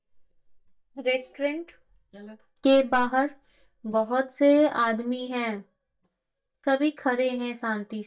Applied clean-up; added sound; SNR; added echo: neural mask model DeepFilterNet 3.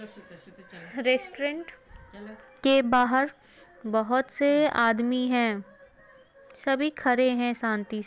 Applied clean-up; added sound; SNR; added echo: none; none; none; none.